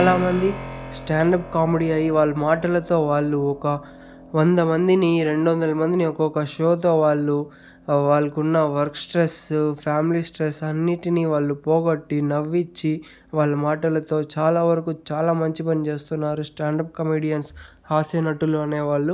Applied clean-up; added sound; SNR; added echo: none; Keyboard (musical); 19 dB; none.